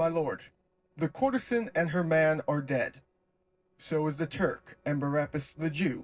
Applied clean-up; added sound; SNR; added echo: neural separator model SepFormer DNS4.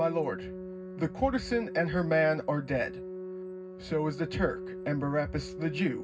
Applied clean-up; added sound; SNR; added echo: none; Organ; 10 dB; reverberation time 0.4 s.